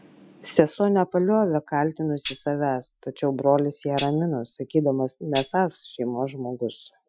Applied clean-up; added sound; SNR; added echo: classical method Wiener filter.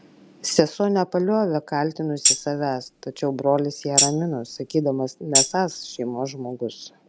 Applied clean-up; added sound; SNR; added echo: none; Tambourine; 0 dB; none.